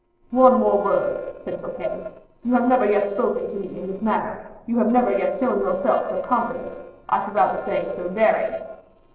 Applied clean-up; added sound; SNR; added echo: neural separator model SepFormer DNS4.